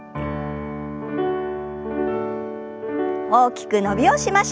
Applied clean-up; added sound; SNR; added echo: none; none; none; none.